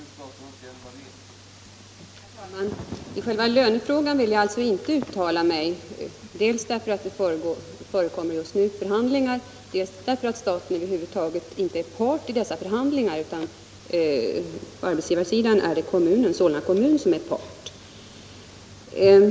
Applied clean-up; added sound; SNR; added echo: none; none; none; none.